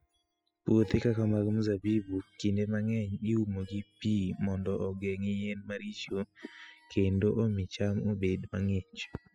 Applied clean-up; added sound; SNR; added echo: classical method spectral subtraction.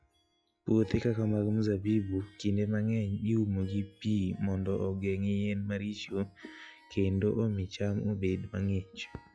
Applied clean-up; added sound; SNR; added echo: classical method log-MMSE.